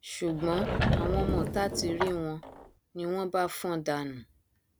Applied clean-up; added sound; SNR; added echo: none; Sliding door / Wood; -1 dB; none.